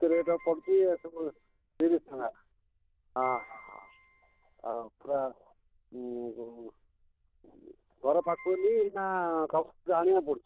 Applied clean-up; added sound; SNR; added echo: neural diffusion model UNIVERSE++.